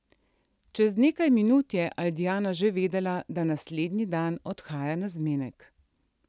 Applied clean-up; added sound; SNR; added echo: none; none; none; none.